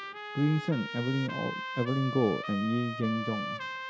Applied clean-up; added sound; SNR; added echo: none; Trumpet; 7 dB; none.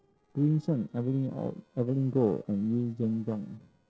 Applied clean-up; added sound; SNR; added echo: neural separator model SepFormer DNS4.